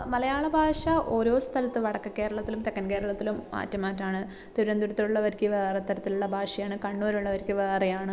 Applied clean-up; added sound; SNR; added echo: none; none; none; none.